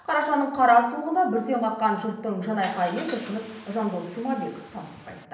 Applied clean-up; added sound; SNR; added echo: none; Car; 18 dB; reverberation time 0.8 s.